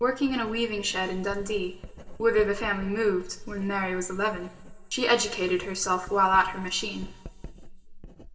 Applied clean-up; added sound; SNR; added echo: none; Writing; 14 dB; reverberation time 2.7 s.